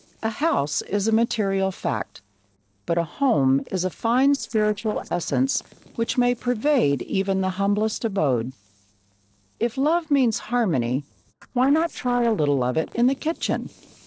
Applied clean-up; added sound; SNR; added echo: neural separator model SepFormer DNS4.